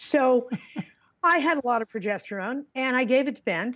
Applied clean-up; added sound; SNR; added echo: none; none; none; none.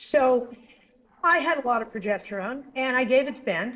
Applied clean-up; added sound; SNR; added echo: neural separator model SepFormer DNS4.